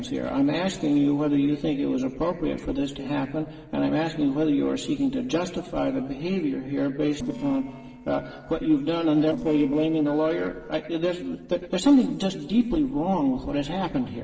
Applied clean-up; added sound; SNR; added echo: neural separator model SepFormer DNS4.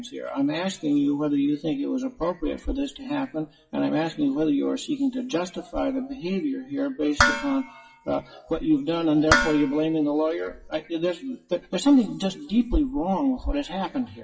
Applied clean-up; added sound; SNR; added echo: classical method WPE with log-MMSE.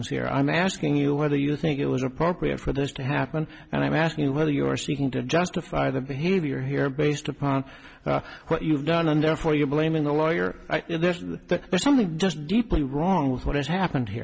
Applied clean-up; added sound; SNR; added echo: none; none; none; none.